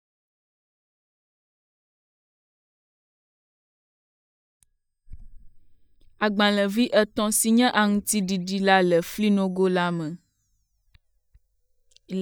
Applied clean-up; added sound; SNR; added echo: neural mask model DeepFilterNet 3.